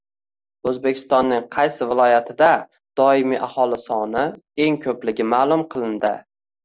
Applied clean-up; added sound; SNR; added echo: none; none; none; none.